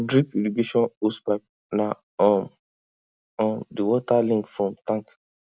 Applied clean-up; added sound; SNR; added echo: none; none; none; none.